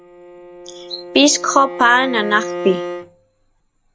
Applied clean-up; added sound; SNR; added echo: none; Bowed string instrument; 10 dB; none.